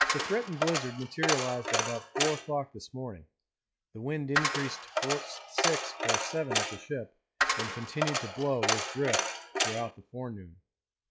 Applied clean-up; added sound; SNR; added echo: classical method log-MMSE.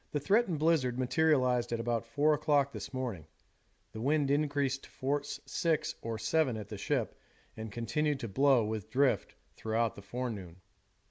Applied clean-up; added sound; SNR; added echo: none; none; none; none.